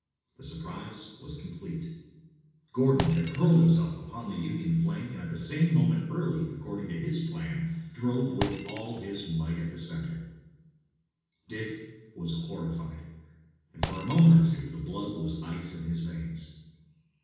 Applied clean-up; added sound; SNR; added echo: none; Shatter; 17 dB; reverberation time 1.2 s.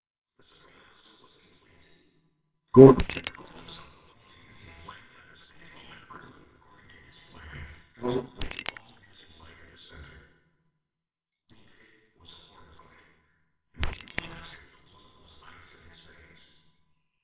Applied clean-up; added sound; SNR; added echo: neural separator model SepFormer WHAMR!.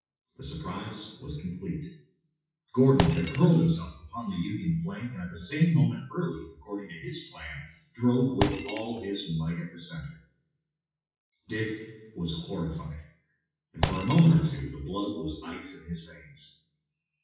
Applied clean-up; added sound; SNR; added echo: classical method WPE with log-MMSE.